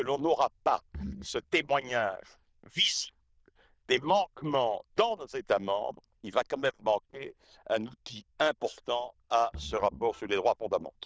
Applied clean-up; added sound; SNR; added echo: neural diffusion model UNIVERSE++.